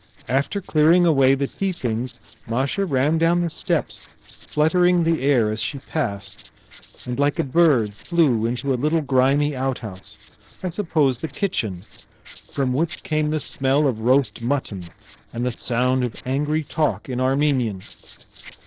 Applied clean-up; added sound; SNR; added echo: neural separator model SepFormer DNS4.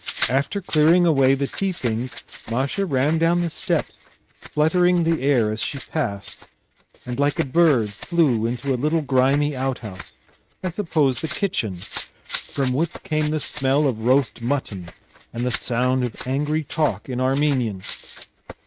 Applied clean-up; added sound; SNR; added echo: neural mask model RNNoise.